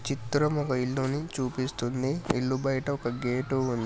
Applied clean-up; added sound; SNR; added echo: none; none; none; none.